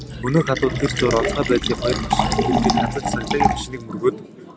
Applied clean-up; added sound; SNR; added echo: none; Fill (with liquid); 2 dB; none.